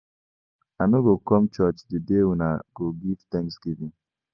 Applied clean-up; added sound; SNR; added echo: none; none; none; none.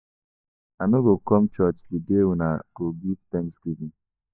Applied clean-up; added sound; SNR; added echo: neural mask model DeepFilterNet 3.